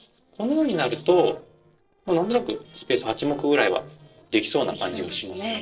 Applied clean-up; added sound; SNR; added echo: neural separator model SepFormer DNS4.